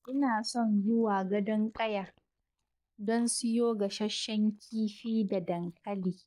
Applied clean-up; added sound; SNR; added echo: neural mask model DeepFilterNet 3.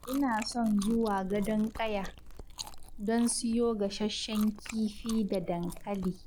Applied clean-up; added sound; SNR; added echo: none; Chewing, mastication + Domestic sounds, home sounds; 13 dB; none.